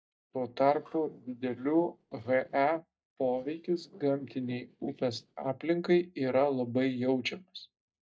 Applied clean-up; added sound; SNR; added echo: neural mask model DeepFilterNet 3.